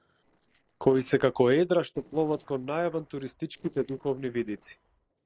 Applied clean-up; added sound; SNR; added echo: neural separator model SepFormer DNS4.